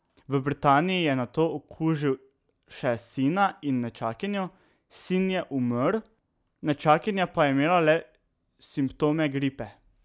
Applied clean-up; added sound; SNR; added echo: none; none; none; none.